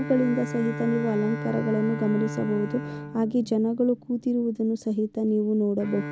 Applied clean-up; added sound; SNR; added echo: none; Bowed string instrument; 10 dB; none.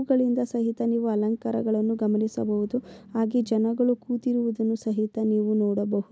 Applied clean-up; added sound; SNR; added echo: none; none; none; none.